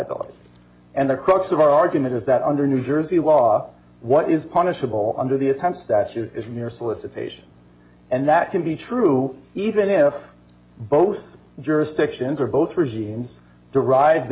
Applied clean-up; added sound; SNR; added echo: none; none; none; none.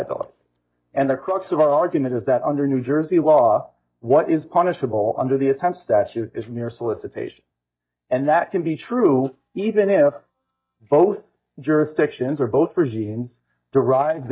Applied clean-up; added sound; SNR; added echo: neural mask model DeepFilterNet 3.